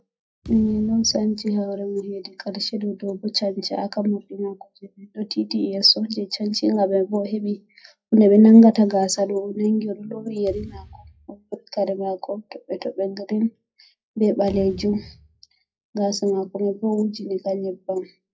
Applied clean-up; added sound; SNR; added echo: classical method WPE with log-MMSE.